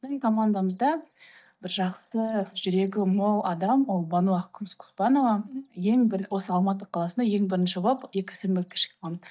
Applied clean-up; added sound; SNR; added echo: neural mask model DeepFilterNet 3.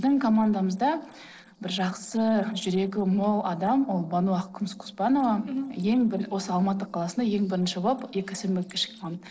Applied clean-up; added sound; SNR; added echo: neural separator model SepFormer DNS4.